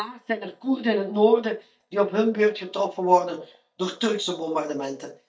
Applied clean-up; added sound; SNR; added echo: neural mask model DeepFilterNet 3.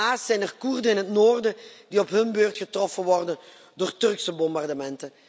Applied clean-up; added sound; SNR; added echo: none; none; none; none.